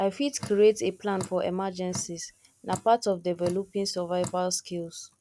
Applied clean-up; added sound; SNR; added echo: none; Drip; 14 dB; none.